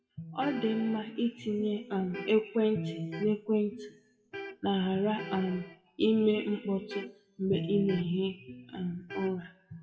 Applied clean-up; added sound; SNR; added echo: classical method WPE with log-MMSE.